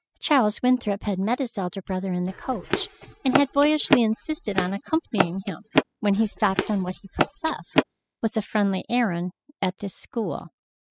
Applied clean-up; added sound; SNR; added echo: classical method spectral subtraction.